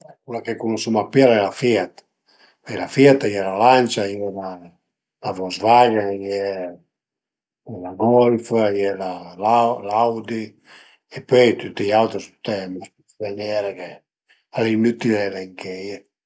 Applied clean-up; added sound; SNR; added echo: none; none; none; none.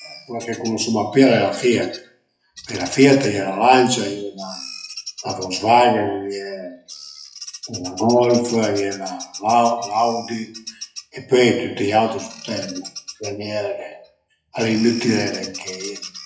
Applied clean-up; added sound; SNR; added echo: classical method WPE with log-MMSE.